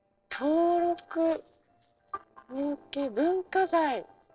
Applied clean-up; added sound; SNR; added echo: neural separator model SepFormer DNS4.